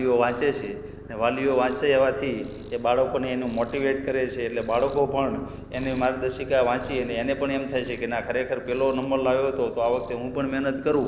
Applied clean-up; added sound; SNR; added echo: none; Cat; 17 dB; none.